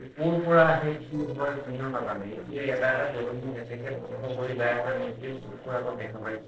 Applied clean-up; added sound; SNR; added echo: neural separator model SepFormer DNS4.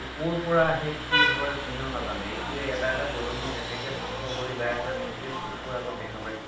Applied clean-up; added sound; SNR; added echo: none; Vehicle horn, car horn, honking; 0 dB; reverberation time 0.5 s.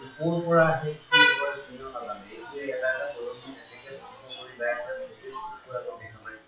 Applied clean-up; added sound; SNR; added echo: classical method WPE with log-MMSE.